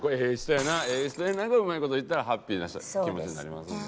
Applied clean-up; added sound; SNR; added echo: none; Shatter; 16 dB; none.